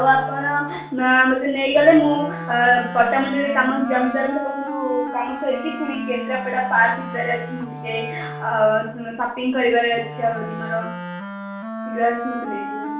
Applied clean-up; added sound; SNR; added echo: none; Wind instrument, woodwind instrument; 10 dB; reverberation time 0.3 s.